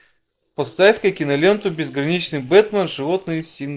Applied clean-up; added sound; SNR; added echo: neural separator model SepFormer DNS4.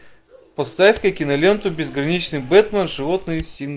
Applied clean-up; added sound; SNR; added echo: none; Fire; 17 dB; none.